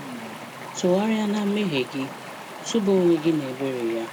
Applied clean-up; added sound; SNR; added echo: none; Stream; 12 dB; none.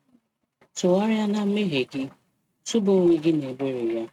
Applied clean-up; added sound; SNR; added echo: neural mask model RNNoise.